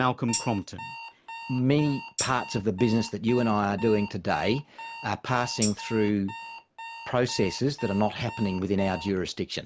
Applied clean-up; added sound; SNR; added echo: none; Alarm + Tambourine; 12 dB; none.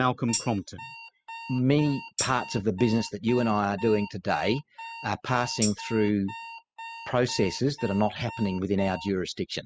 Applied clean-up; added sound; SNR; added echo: classical method spectral subtraction.